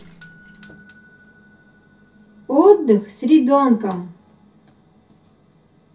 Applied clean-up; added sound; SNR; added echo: none; Doorbell; 19 dB; reverberation time 0.3 s.